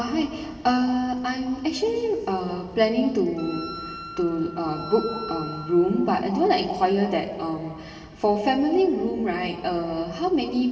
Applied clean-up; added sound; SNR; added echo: none; Wind instrument, woodwind instrument; 14 dB; reverberation time 2.0 s.